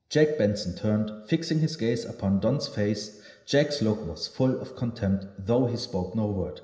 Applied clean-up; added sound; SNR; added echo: none; none; none; reverberation time 0.9 s.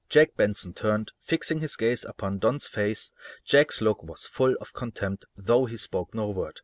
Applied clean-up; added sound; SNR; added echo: none; none; none; none.